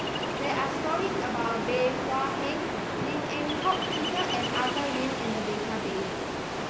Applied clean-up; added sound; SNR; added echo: none; Ocean; -1 dB; none.